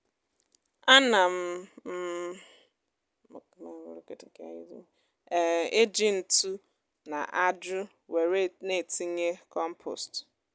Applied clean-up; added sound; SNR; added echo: none; none; none; none.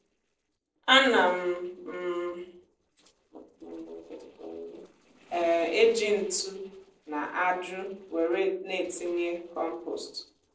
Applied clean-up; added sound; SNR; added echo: neural separator model SepFormer DNS4.